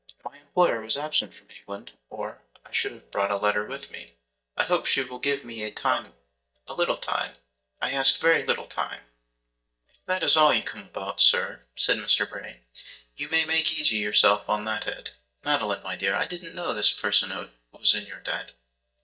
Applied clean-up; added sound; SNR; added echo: neural mask model DeepFilterNet 3.